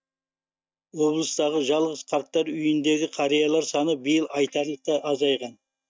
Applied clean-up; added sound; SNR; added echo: neural mask model DeepFilterNet 3.